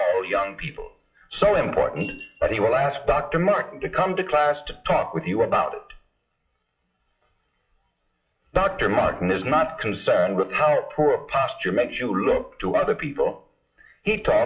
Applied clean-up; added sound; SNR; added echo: classical method WPE with log-MMSE.